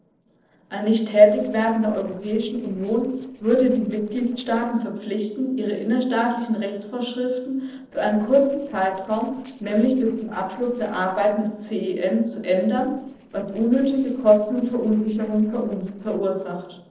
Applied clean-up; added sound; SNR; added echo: neural separator model SepFormer DNS4.